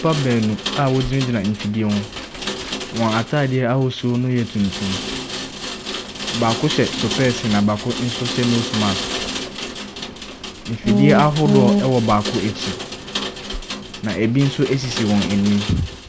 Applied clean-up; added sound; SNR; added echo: none; Rain; 8 dB; none.